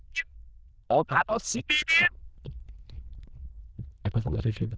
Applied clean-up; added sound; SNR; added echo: neural diffusion model UNIVERSE++.